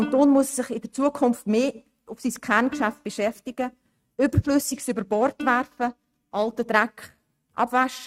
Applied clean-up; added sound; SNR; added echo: neural mask model RNNoise.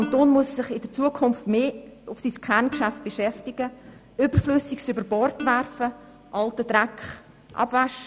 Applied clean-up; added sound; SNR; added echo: none; Plucked string instrument; 18 dB; none.